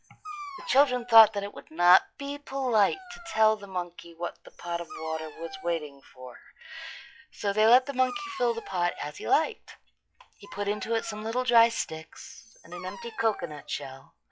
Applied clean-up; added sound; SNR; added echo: classical method log-MMSE.